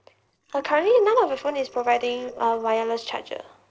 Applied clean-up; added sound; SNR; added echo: neural separator model SepFormer DNS4.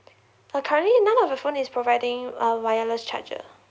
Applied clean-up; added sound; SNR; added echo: none; none; none; none.